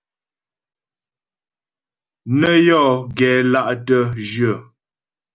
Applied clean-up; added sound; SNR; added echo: none; none; none; none.